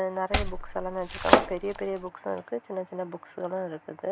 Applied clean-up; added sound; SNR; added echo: none; Domestic sounds, home sounds; -5 dB; none.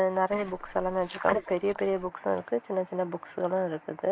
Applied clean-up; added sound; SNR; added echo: neural mask model Resemble Enhance denoiser.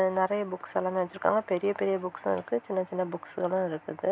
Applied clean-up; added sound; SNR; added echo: none; none; none; none.